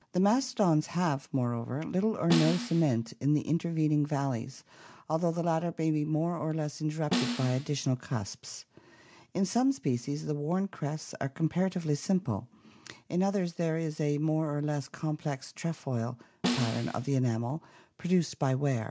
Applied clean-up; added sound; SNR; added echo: none; Snare drum; 5 dB; none.